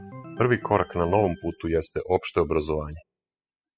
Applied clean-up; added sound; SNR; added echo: classical method spectral subtraction.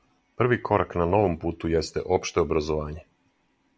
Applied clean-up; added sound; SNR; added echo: none; none; none; none.